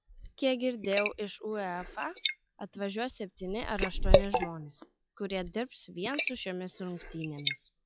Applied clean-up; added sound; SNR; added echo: classical method log-MMSE.